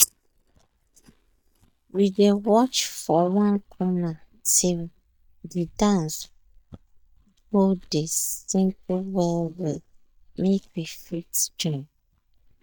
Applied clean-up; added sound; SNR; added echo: neural mask model DeepFilterNet 3.